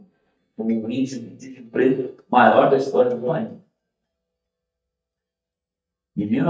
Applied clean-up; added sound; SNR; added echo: neural mask model DeepFilterNet 3.